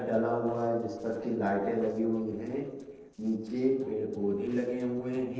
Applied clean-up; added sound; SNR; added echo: neural separator model SepFormer DNS4.